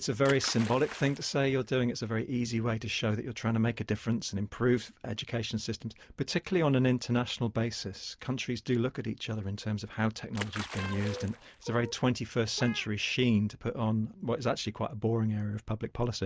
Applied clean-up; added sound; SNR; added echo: none; Guitar + Splash, splatter; 13 dB; none.